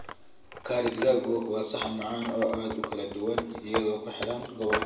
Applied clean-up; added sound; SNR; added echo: none; Wood; 7 dB; reverberation time 0.8 s.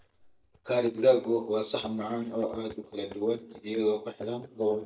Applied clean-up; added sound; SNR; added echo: neural mask model DeepFilterNet 3.